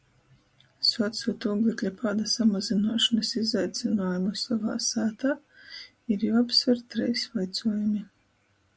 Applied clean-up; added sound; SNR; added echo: none; none; none; none.